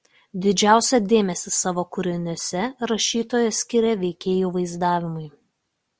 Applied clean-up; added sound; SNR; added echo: none; none; none; none.